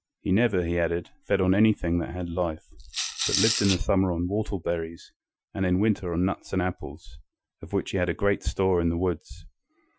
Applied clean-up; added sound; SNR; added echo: classical method Wiener filter.